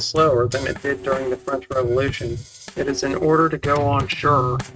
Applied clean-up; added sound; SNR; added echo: neural mask model RNNoise.